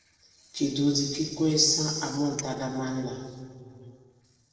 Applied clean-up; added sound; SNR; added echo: neural separator model SepFormer DNS4.